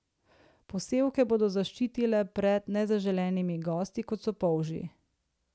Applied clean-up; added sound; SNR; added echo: none; none; none; none.